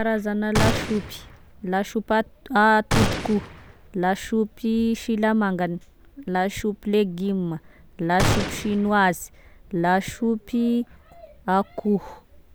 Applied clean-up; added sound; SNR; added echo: none; Gunshot, gunfire; 3 dB; none.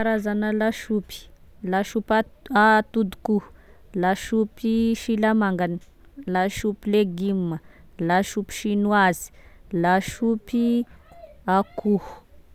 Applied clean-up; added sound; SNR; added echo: none; none; none; none.